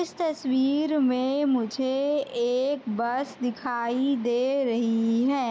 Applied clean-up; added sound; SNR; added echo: none; none; none; none.